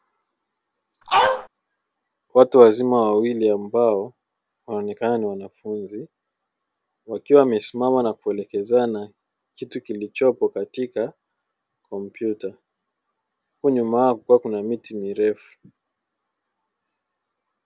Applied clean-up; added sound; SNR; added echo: none; Dog; -4 dB; none.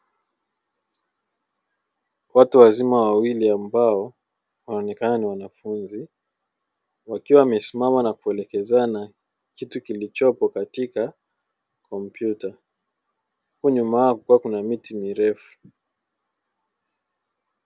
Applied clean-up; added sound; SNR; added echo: none; none; none; none.